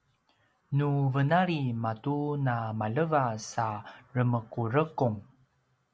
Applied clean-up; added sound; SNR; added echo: none; none; none; none.